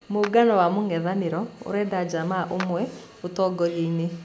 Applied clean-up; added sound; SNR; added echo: none; Clapping; 18 dB; none.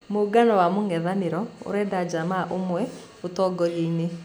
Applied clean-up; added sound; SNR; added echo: none; none; none; none.